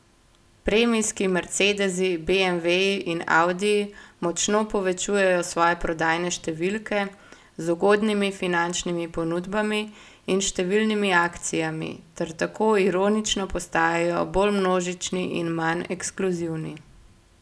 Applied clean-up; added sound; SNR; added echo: none; none; none; none.